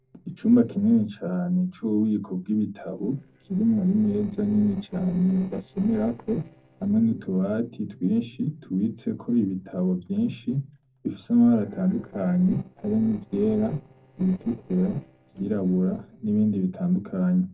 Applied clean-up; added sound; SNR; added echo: neural separator model SepFormer DNS4.